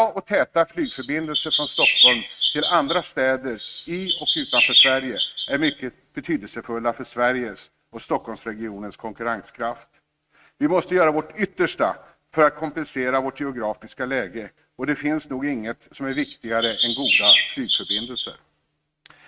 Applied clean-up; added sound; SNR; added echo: neural mask model RNNoise.